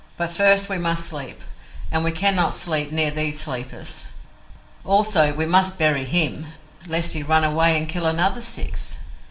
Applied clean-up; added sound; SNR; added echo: none; none; none; reverberation time 0.7 s.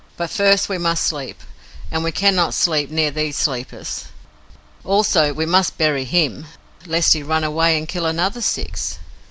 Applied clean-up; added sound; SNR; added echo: none; none; none; none.